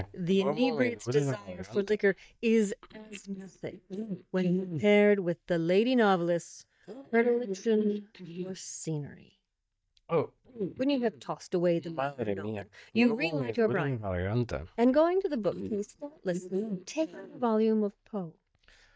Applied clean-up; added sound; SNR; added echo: neural mask model DeepFilterNet 3.